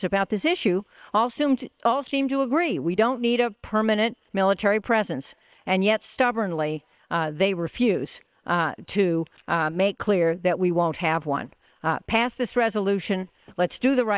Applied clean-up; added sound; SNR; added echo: neural separator model SepFormer WHAM!.